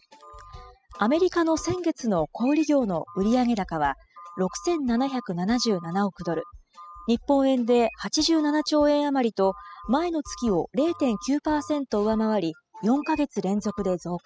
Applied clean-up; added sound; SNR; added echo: classical method spectral subtraction.